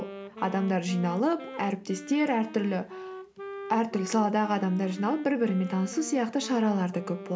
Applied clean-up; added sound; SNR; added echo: none; Wind instrument, woodwind instrument; 14 dB; none.